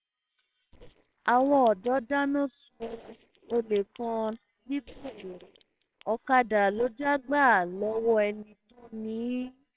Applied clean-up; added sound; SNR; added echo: neural separator model SepFormer WHAMR!.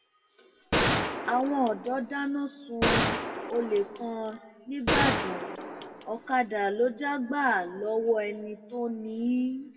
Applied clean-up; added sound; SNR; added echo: none; Gunshot, gunfire; 1 dB; reverberation time 1.1 s.